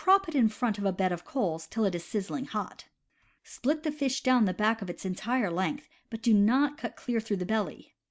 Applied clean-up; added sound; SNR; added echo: none; none; none; none.